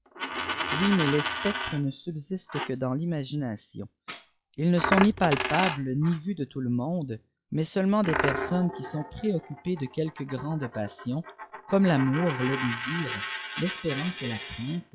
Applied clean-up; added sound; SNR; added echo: classical method log-MMSE.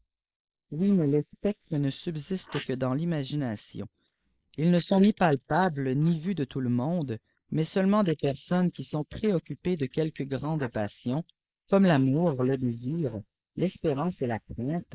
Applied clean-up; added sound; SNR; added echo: neural mask model Resemble Enhance denoiser.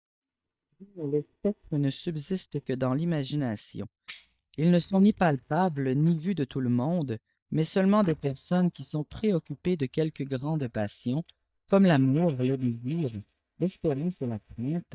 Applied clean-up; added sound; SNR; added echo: neural mask model DeepFilterNet 3.